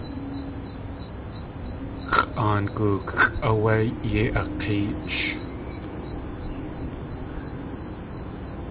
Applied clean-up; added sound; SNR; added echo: none; Bird vocalization, bird call, bird song; -1 dB; none.